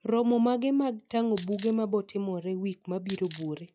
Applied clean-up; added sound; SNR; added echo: classical method log-MMSE.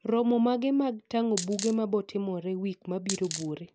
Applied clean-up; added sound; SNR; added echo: none; Coin (dropping); 7 dB; none.